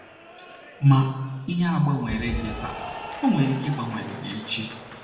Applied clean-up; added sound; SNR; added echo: none; Applause / Cheering; 12 dB; reverberation time 1.0 s.